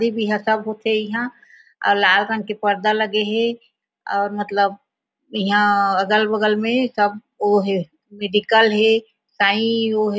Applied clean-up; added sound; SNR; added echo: none; none; none; none.